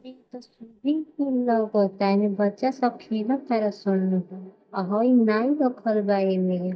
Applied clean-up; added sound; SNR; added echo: neural mask model DeepFilterNet 3.